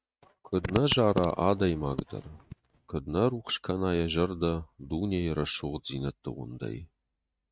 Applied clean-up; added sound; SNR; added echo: neural mask model RNNoise.